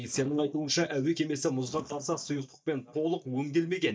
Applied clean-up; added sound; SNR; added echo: neural mask model DeepFilterNet 3.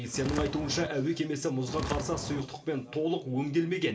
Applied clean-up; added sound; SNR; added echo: none; Walk, footsteps; 5 dB; reverberation time 2.4 s.